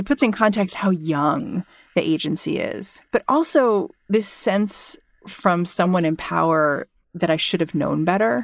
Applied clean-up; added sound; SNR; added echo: neural mask model Resemble Enhance denoiser.